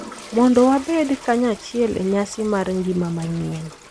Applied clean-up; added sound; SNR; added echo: none; Toilet flush; 18 dB; none.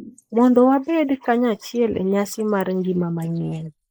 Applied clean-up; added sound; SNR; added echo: neural mask model Resemble Enhance denoiser.